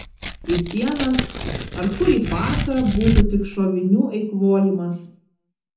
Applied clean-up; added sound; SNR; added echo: none; Tearing; 4 dB; reverberation time 0.5 s.